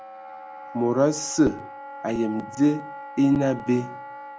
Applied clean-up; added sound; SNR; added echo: none; Wind instrument, woodwind instrument; 14 dB; none.